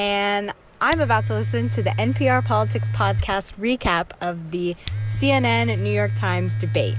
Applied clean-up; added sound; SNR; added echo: none; Domestic sounds, home sounds; 2 dB; none.